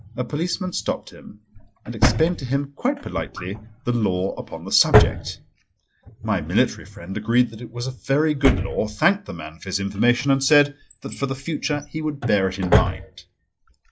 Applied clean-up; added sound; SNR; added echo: classical method log-MMSE.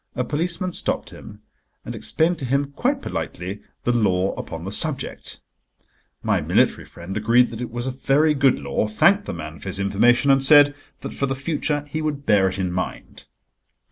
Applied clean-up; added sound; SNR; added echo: none; none; none; none.